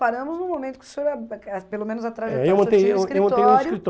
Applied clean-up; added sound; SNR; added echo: none; none; none; none.